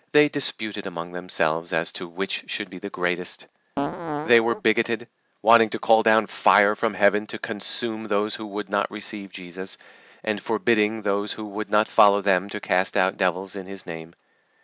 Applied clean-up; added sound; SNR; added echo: none; Fart; 5 dB; none.